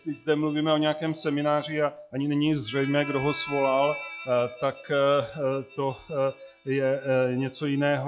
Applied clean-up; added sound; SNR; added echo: classical method log-MMSE.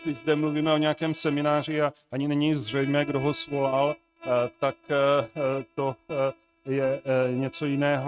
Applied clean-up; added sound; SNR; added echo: neural mask model RNNoise.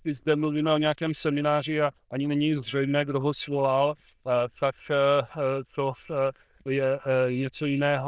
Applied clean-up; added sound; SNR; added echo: neural diffusion model UNIVERSE++.